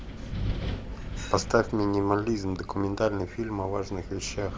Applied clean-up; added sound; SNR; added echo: none; Wind; 7 dB; none.